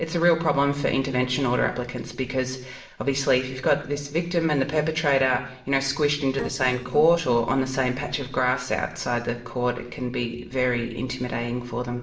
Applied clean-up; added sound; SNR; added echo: neural separator model SepFormer DNS4.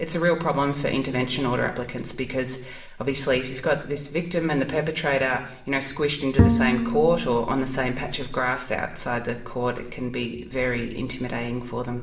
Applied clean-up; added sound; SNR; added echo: none; Bowed string instrument; -2 dB; reverberation time 0.7 s.